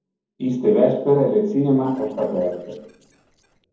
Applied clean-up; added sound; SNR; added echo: neural separator model SepFormer DNS4.